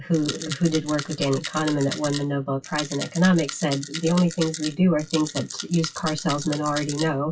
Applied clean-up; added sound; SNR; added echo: classical method WPE with log-MMSE.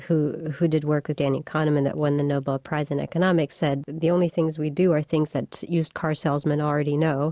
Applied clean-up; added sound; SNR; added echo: none; none; none; none.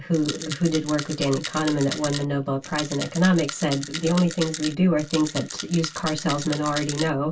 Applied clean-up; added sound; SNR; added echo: none; Rattle; 11 dB; reverberation time 0.1 s.